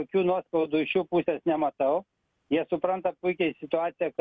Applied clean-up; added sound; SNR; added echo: none; none; none; none.